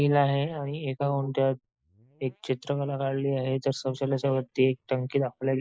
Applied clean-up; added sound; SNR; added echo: neural mask model Resemble Enhance denoiser.